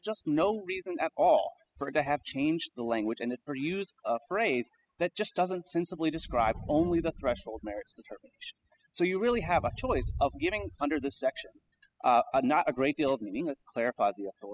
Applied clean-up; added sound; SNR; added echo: classical method spectral subtraction.